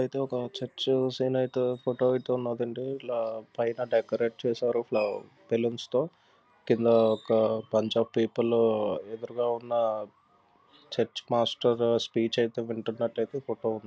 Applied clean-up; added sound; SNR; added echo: none; none; none; none.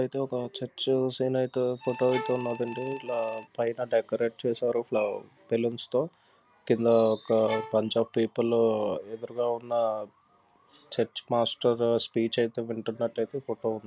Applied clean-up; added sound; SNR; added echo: none; Bowed string instrument + Alarm; 11 dB; none.